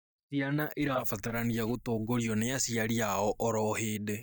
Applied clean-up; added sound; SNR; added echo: neural mask model DeepFilterNet 3.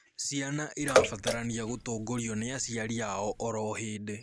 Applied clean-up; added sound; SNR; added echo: none; Bathtub (filling or washing) / Water / Splash, splatter; -1 dB; none.